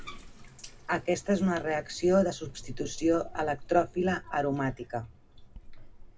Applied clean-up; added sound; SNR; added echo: none; Bathtub (filling or washing); 15 dB; reverberation time 0.2 s.